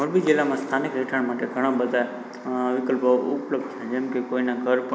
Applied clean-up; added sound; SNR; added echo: none; none; none; none.